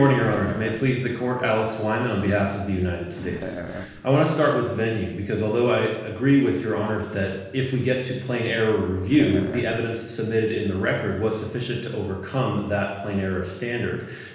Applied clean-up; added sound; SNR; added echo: none; Burping, eructation; 11 dB; reverberation time 1.1 s.